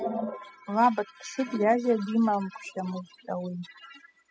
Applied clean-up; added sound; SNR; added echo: classical method spectral subtraction.